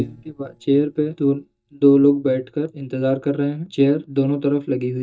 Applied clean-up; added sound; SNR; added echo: neural mask model DeepFilterNet 3.